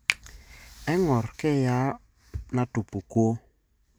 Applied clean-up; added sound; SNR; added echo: none; Finger snapping; 10 dB; none.